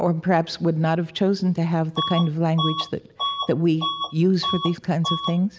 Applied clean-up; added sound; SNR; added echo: none; Bus / Alarm; 7 dB; none.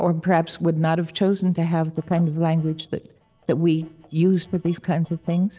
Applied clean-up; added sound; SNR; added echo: neural separator model SepFormer DNS4.